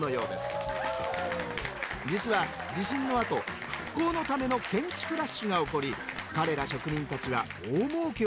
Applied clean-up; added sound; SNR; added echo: none; Applause / Cheering; 5 dB; none.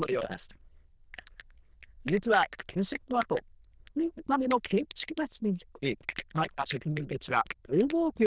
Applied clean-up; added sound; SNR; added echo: neural diffusion model UNIVERSE++.